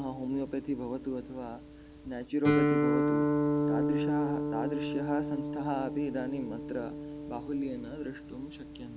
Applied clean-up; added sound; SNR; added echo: none; Guitar; -3 dB; none.